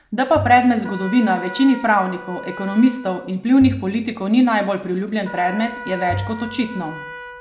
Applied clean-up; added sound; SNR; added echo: none; Bowed string instrument + Trumpet; 13 dB; none.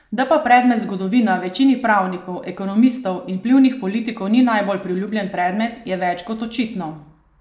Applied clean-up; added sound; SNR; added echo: none; none; none; none.